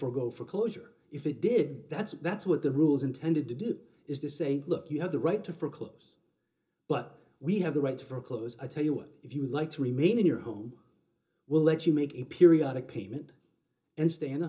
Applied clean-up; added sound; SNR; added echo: none; none; none; reverberation time 0.2 s.